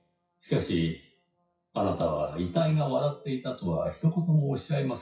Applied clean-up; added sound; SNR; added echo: classical method WPE with log-MMSE.